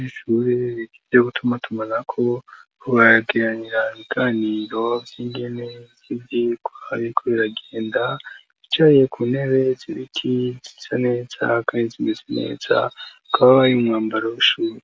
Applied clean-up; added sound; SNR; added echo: none; none; none; none.